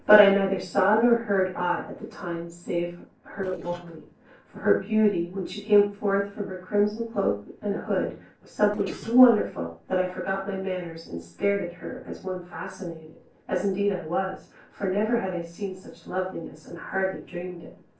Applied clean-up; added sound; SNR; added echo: neural separator model SepFormer DNS4.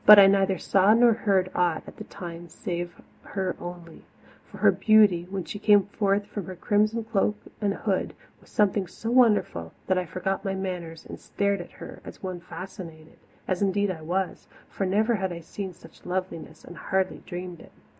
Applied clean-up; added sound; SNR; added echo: none; none; none; none.